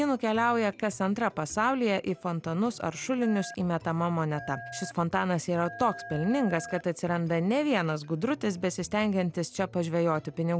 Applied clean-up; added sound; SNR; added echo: none; Telephone; 15 dB; none.